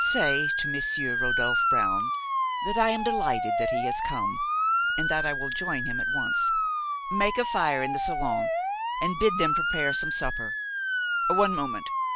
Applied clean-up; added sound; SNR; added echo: none; Motor vehicle (road) / Siren; -3 dB; none.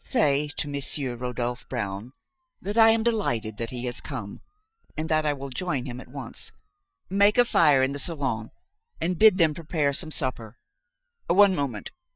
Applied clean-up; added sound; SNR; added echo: neural mask model DeepFilterNet 3.